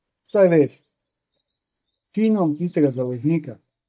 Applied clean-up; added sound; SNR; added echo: neural mask model DeepFilterNet 3.